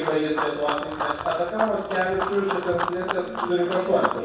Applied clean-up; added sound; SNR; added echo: none; Run; 5 dB; reverberation time 0.7 s.